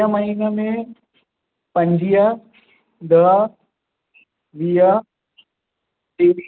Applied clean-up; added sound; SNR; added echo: none; none; none; none.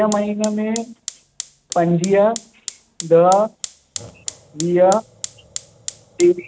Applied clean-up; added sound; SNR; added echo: none; Fire; 14 dB; none.